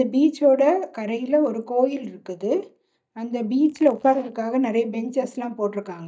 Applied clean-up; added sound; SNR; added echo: neural mask model DeepFilterNet 3.